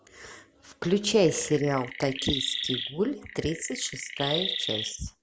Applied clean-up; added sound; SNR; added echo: none; Chirp, tweet; 6 dB; none.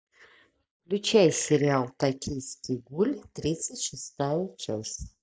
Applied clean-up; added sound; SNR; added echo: neural mask model DeepFilterNet 3.